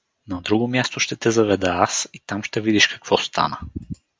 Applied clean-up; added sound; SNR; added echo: none; none; none; none.